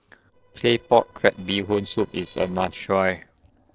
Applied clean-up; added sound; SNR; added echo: neural separator model SepFormer DNS4.